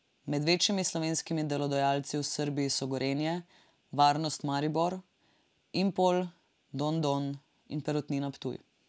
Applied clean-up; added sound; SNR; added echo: none; none; none; none.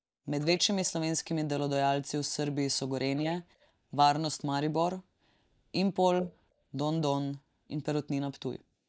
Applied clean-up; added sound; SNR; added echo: neural mask model DeepFilterNet 3.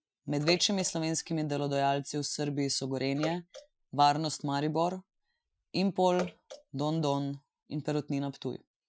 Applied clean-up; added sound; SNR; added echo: classical method Wiener filter.